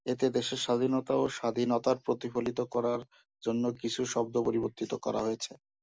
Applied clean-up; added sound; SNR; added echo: none; none; none; none.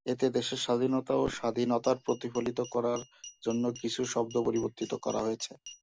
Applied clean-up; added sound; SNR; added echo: none; Glass + Fireworks; 20 dB; none.